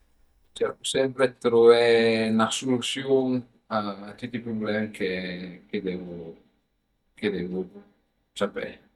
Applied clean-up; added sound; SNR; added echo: neural mask model DeepFilterNet 3.